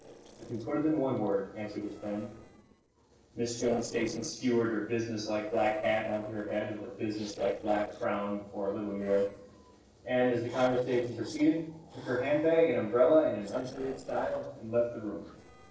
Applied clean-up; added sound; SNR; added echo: neural separator model SepFormer DNS4.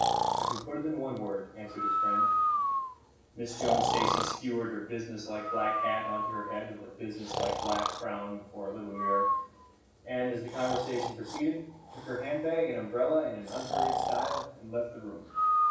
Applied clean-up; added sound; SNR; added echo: none; Breathing; -2 dB; reverberation time 0.7 s.